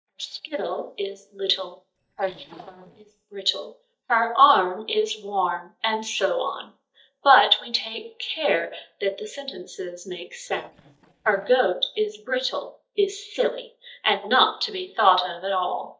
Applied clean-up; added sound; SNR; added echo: neural mask model DeepFilterNet 3.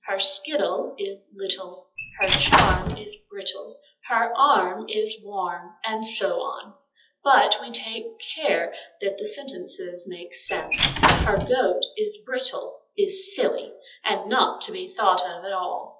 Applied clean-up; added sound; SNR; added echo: classical method WPE with log-MMSE.